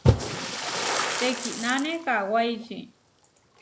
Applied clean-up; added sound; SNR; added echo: none; Splash, splatter; -1 dB; none.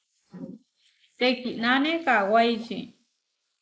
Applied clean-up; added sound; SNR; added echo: neural mask model Resemble Enhance denoiser.